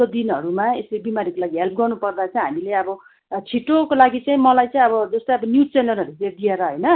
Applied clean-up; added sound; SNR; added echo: none; none; none; none.